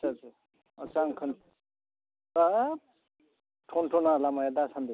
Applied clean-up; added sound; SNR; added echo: none; none; none; none.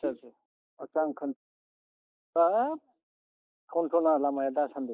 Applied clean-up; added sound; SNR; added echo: neural mask model Resemble Enhance denoiser.